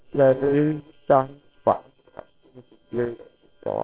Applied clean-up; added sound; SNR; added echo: neural separator model SepFormer WHAMR!.